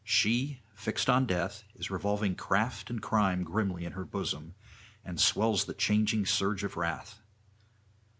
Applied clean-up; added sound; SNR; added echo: none; none; none; none.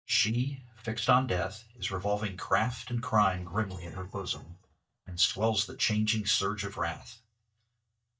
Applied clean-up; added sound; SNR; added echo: neural mask model DeepFilterNet 3.